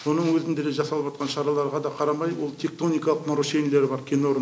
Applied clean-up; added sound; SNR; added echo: none; none; none; none.